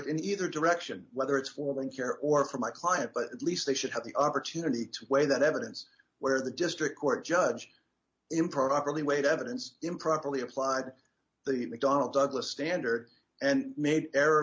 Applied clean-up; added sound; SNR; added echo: none; none; none; none.